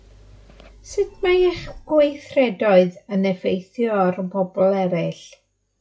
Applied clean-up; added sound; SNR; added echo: classical method log-MMSE.